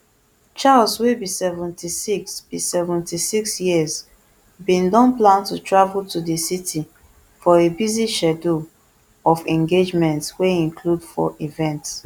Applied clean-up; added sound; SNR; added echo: none; none; none; none.